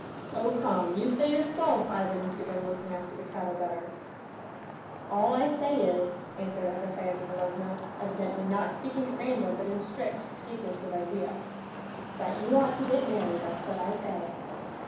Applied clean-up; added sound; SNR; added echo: none; Traffic noise, roadway noise; 9 dB; reverberation time 1.2 s.